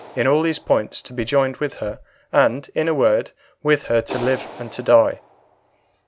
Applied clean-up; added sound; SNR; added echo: none; Clapping; 19 dB; none.